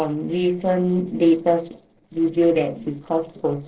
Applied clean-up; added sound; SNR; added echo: neural separator model SepFormer DNS4.